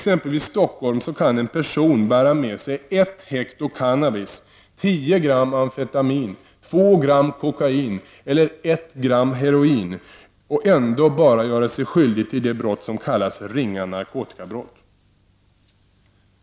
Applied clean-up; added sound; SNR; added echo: none; none; none; none.